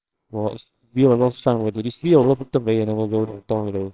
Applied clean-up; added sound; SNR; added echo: neural separator model SepFormer WHAMR!.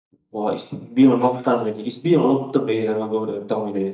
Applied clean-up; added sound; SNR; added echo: neural mask model DeepFilterNet 3.